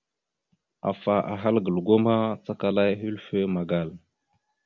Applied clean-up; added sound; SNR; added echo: none; none; none; none.